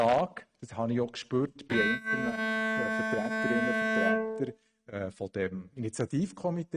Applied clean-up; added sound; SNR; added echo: neural mask model RNNoise.